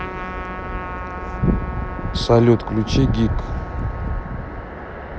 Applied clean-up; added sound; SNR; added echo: none; Trumpet; 13 dB; none.